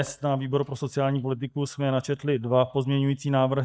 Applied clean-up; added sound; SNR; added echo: neural mask model DeepFilterNet 3.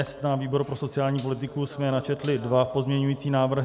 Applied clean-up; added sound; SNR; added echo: none; Tambourine; 9 dB; none.